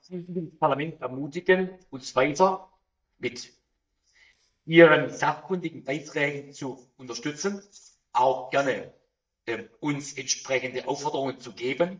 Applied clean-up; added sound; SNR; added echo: neural mask model DeepFilterNet 3.